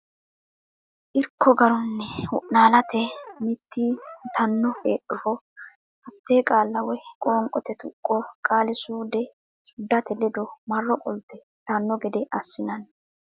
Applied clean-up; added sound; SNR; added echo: none; Brass instrument; 18 dB; none.